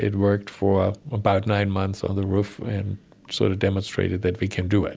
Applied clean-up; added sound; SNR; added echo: none; none; none; none.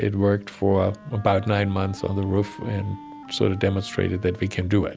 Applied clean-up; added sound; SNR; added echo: none; Wind instrument, woodwind instrument; 20 dB; none.